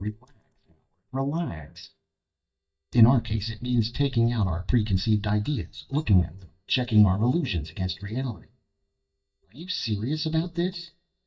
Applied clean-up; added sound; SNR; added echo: neural mask model DeepFilterNet 3.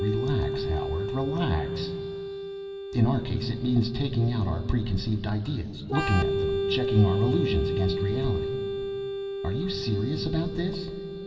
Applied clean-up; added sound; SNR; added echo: none; Organ; 4 dB; reverberation time 2.7 s.